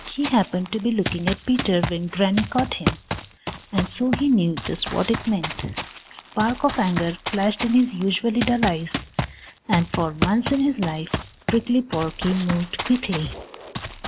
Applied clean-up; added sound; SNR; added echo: none; Run; 7 dB; none.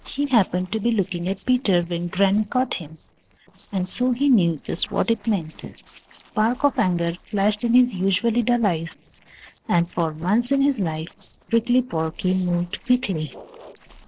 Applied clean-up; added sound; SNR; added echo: neural separator model SepFormer DNS4.